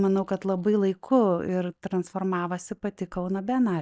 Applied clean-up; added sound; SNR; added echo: neural mask model DeepFilterNet 3.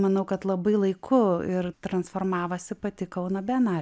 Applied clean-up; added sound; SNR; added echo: none; none; none; none.